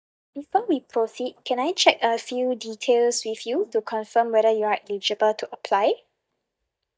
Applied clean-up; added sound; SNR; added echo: neural mask model DeepFilterNet 3.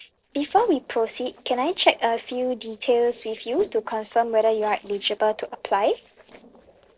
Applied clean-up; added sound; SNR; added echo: neural separator model SepFormer DNS4.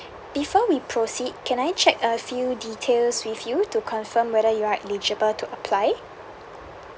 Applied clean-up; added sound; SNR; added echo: none; none; none; none.